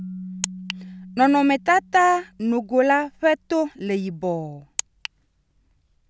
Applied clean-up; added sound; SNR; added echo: none; Keyboard (musical); 19 dB; none.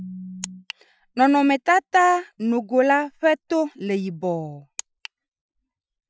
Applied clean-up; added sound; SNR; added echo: classical method Wiener filter.